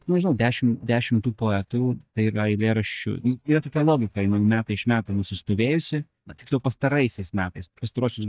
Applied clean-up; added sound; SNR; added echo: neural mask model DeepFilterNet 3.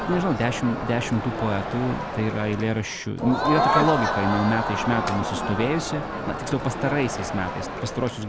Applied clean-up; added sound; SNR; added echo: none; Crowd; 2 dB; none.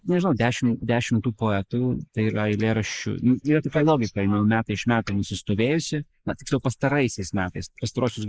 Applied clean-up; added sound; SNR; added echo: neural mask model Resemble Enhance denoiser.